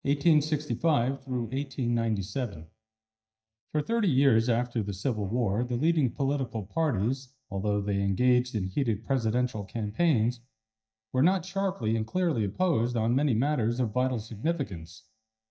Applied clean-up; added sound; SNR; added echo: neural mask model DeepFilterNet 3.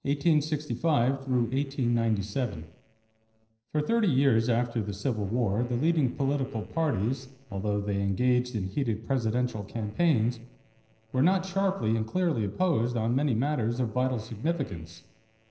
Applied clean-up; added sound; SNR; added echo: neural separator model SepFormer DNS4.